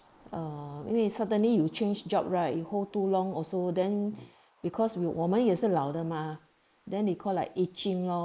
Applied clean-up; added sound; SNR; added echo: neural mask model Resemble Enhance denoiser.